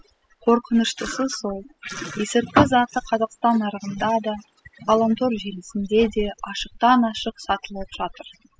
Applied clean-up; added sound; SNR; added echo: classical method spectral subtraction.